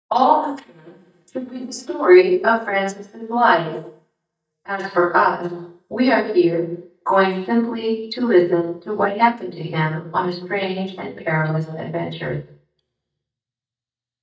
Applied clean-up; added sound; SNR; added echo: neural mask model DeepFilterNet 3.